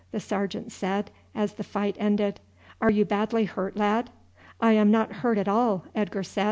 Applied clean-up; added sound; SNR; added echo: none; none; none; none.